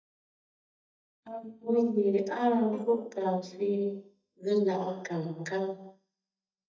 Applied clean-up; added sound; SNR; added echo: neural mask model DeepFilterNet 3.